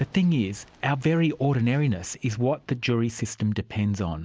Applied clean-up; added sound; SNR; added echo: none; none; none; none.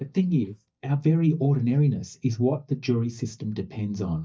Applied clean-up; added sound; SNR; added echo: neural mask model DeepFilterNet 3.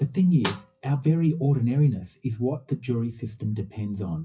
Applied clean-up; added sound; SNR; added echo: classical method WPE with log-MMSE.